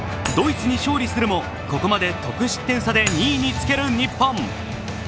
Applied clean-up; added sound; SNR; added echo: none; Fixed-wing aircraft, airplane + Shatter; 14 dB; none.